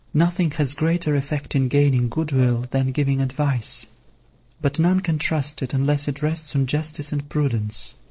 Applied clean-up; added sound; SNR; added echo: neural separator model SepFormer DNS4.